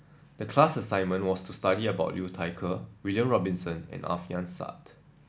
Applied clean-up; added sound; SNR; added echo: none; none; none; none.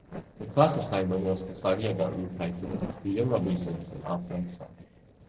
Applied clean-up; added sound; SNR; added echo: neural separator model SepFormer DNS4.